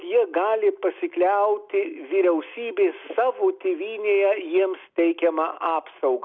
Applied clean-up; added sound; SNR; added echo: none; none; none; none.